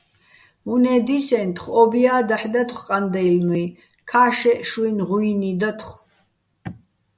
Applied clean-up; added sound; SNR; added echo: none; none; none; none.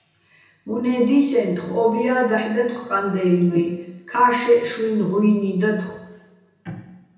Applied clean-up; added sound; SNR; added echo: none; none; none; reverberation time 0.9 s.